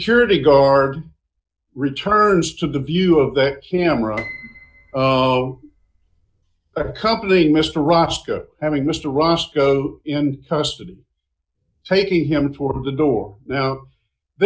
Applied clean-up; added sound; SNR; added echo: none; Piano; 20 dB; none.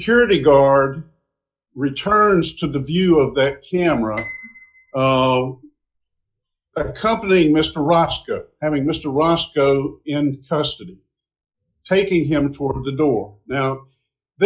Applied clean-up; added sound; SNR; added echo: classical method log-MMSE.